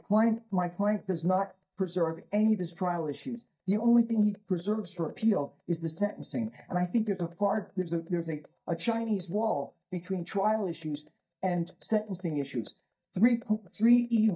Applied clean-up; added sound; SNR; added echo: neural mask model DeepFilterNet 3.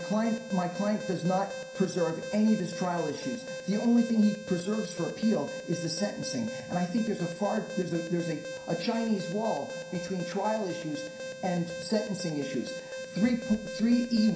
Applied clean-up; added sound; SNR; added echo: none; Alarm; 10 dB; reverberation time 0.5 s.